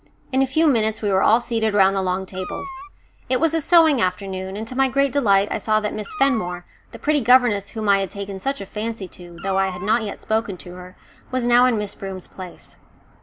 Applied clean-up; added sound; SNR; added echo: none; Meow; 14 dB; none.